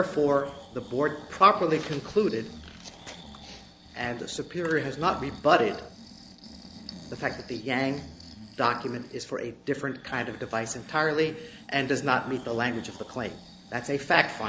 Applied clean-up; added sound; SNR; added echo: none; Breathing; 19 dB; none.